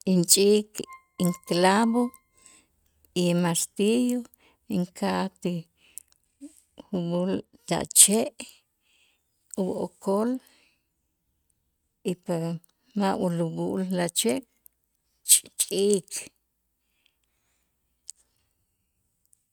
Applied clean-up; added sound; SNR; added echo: neural mask model RNNoise.